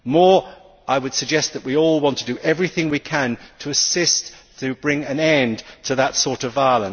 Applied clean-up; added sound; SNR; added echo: none; none; none; none.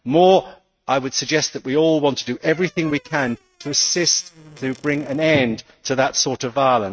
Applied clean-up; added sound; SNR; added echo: neural mask model RNNoise.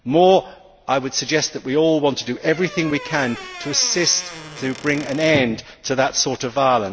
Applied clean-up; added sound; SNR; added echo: none; Squeak / Wood; 13 dB; none.